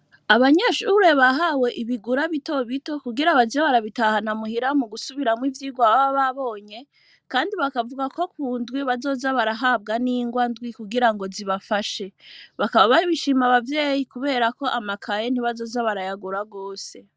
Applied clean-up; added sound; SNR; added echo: none; none; none; none.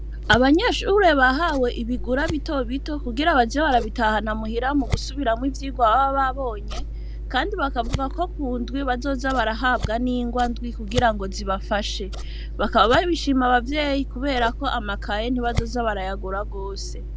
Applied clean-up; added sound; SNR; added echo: none; Scissors; 7 dB; none.